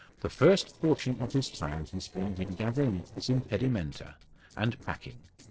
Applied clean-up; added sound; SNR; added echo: neural separator model SepFormer DNS4.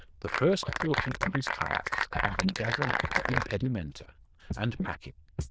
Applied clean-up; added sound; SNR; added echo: neural diffusion model UNIVERSE++.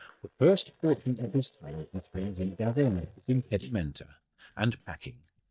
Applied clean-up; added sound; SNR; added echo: neural mask model DeepFilterNet 3.